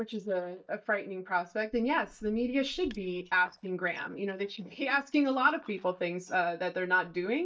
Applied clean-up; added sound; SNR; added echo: neural mask model DeepFilterNet 3.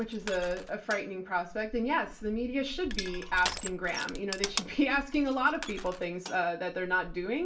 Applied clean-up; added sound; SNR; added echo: none; Crushing; 9 dB; reverberation time 0.3 s.